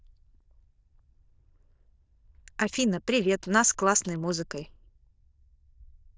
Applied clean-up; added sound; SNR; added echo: neural diffusion model UNIVERSE++.